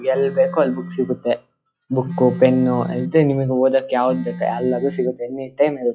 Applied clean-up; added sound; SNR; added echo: classical method log-MMSE.